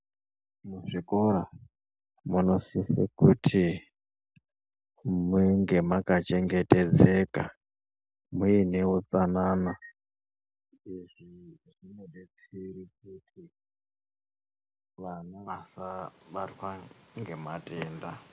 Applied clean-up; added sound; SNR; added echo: none; none; none; none.